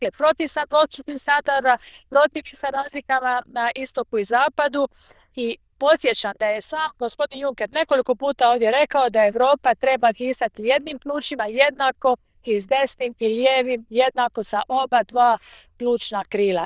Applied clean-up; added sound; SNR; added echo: neural diffusion model UNIVERSE++.